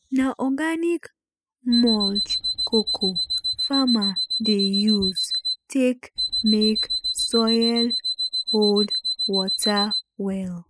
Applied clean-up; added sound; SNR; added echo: classical method spectral subtraction.